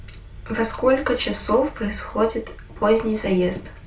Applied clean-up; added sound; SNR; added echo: none; none; none; reverberation time 0.3 s.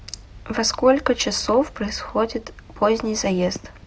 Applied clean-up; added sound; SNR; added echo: none; none; none; none.